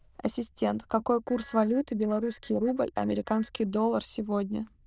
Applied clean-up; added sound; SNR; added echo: neural diffusion model UNIVERSE++.